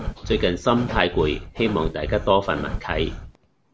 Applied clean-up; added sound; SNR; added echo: none; Breathing; 7 dB; none.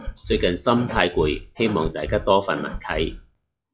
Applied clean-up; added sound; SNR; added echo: classical method log-MMSE.